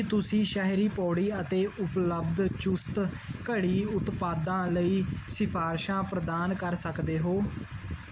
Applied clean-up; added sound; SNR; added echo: none; none; none; none.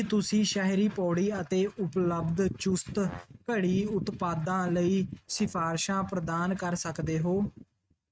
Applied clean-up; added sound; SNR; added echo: neural mask model RNNoise.